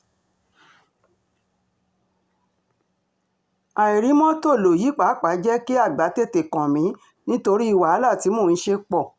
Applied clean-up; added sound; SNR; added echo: none; none; none; none.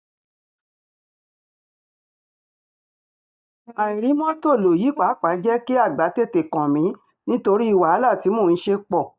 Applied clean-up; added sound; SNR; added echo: neural mask model DeepFilterNet 3.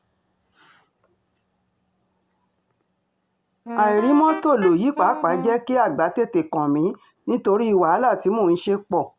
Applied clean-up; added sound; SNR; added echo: none; Wind instrument, woodwind instrument; 9 dB; none.